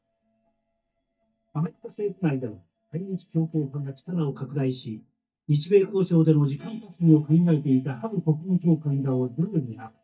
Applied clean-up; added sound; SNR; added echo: neural mask model DeepFilterNet 3.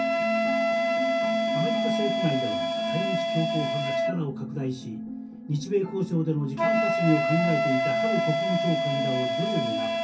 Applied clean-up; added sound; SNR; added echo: none; Wind instrument, woodwind instrument; -2 dB; reverberation time 0.3 s.